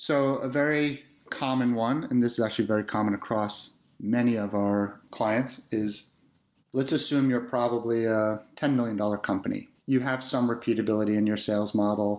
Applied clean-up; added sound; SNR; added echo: none; none; none; none.